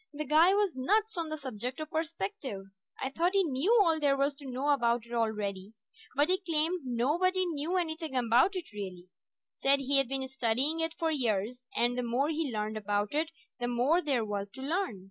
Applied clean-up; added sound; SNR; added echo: none; none; none; none.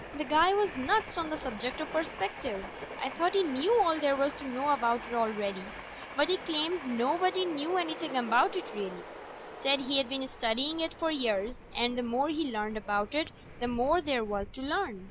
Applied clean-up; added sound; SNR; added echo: none; Train; 12 dB; none.